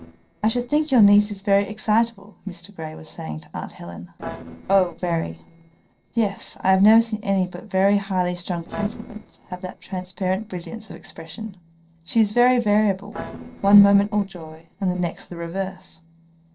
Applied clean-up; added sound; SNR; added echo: neural separator model SepFormer DNS4.